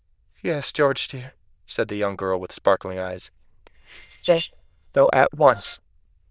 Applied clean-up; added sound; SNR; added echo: neural diffusion model UNIVERSE++.